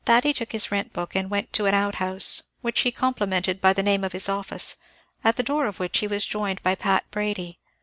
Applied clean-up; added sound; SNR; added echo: none; none; none; none.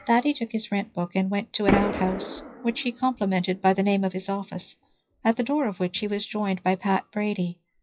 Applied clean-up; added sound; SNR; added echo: classical method WPE with log-MMSE.